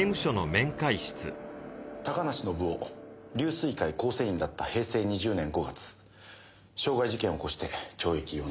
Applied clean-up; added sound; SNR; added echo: none; none; none; none.